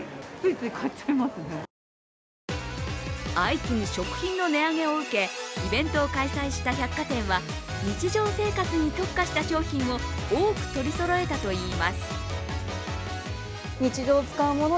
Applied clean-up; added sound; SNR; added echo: none; none; none; none.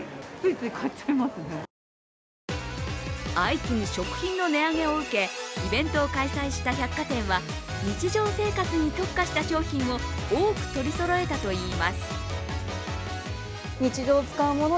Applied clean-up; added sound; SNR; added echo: none; Musical instrument; 18 dB; none.